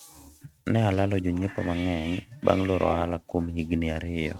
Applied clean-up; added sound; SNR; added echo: neural mask model RNNoise.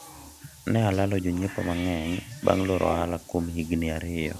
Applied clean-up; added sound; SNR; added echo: none; Bathtub (filling or washing) / Cat; 15 dB; none.